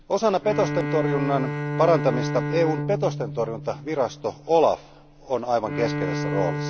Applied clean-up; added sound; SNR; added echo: none; Bowed string instrument; 5 dB; none.